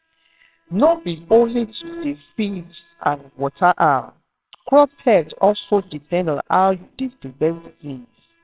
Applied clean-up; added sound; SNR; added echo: neural separator model SepFormer WHAMR!.